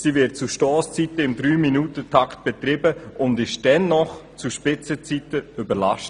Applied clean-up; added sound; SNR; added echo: none; none; none; none.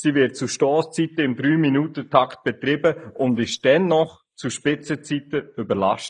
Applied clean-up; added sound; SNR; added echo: neural mask model Resemble Enhance denoiser.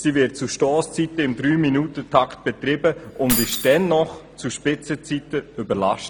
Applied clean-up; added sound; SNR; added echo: none; Keys jangling; 7 dB; none.